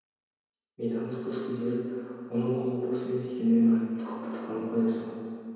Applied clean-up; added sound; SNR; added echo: none; none; none; reverberation time 2.2 s.